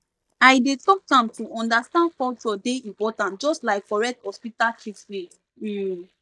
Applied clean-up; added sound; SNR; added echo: neural mask model DeepFilterNet 3.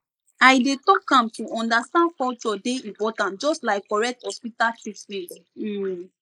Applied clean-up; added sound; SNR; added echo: neural mask model Resemble Enhance denoiser.